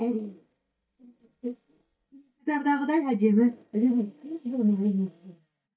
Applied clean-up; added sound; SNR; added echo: neural mask model DeepFilterNet 3.